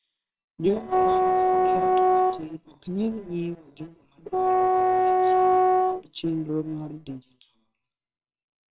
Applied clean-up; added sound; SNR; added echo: neural separator model SepFormer WHAMR!.